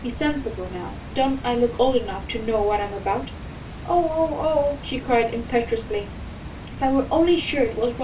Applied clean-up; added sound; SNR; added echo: none; Water; 12 dB; reverberation time 0.2 s.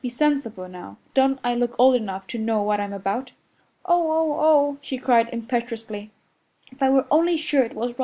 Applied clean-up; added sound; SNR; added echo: none; none; none; none.